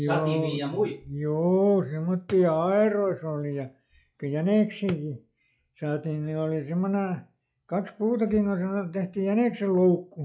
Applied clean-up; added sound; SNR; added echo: classical method log-MMSE.